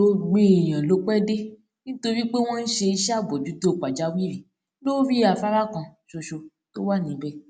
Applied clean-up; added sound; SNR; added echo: none; none; none; none.